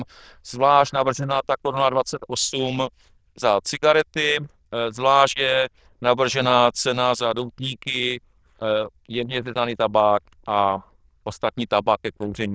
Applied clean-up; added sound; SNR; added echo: neural diffusion model UNIVERSE++.